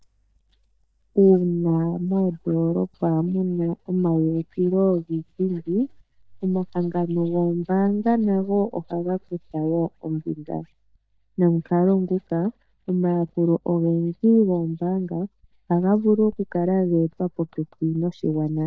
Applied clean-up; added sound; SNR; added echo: neural mask model DeepFilterNet 3.